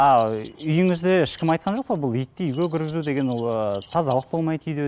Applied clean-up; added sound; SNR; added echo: none; Keys jangling; 18 dB; none.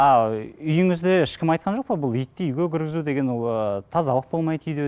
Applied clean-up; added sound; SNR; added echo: none; none; none; none.